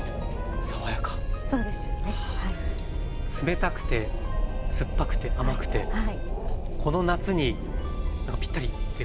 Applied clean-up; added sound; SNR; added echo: none; Wind; -4 dB; none.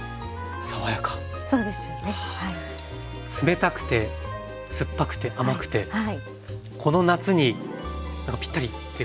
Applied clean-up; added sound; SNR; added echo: none; none; none; none.